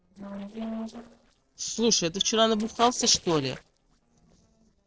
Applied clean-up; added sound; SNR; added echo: neural separator model SepFormer DNS4.